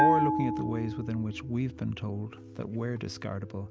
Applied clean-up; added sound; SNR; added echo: none; Bell; -1 dB; none.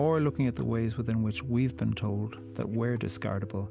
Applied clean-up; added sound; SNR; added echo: none; none; none; none.